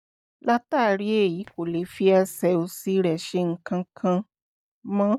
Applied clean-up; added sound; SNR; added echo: neural mask model DeepFilterNet 3.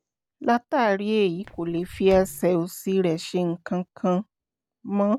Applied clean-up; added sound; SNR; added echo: none; Walk, footsteps; 19 dB; none.